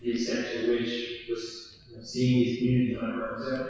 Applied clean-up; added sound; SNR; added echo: classical method WPE with log-MMSE.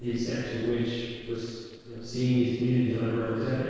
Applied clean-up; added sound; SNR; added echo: neural separator model SepFormer DNS4.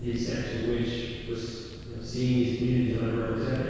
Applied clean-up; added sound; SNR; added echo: none; Fire; 11 dB; reverberation time 2.0 s.